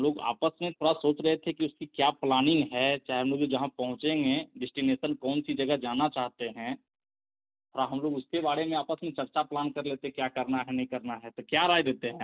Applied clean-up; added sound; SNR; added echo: none; none; none; none.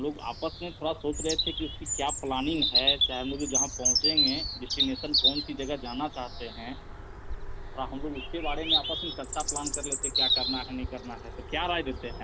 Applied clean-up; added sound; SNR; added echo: none; Bird vocalization, bird call, bird song; -3 dB; none.